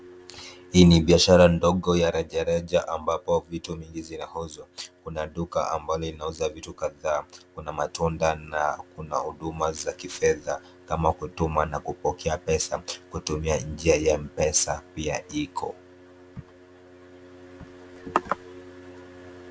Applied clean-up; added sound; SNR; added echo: none; none; none; none.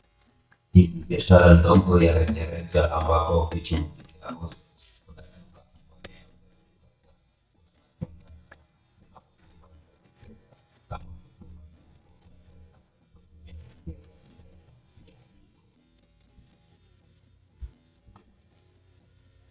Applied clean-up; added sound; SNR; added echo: neural mask model DeepFilterNet 3.